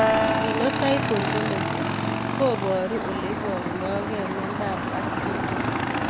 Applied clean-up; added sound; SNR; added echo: none; Keyboard (musical) + Motorcycle / Engine; -4 dB; none.